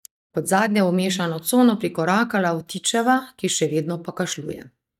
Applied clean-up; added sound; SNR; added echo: neural mask model DeepFilterNet 3.